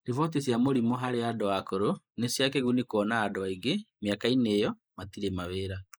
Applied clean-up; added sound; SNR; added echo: neural mask model Resemble Enhance denoiser.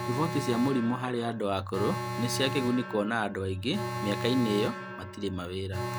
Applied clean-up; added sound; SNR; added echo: none; Alarm; 6 dB; none.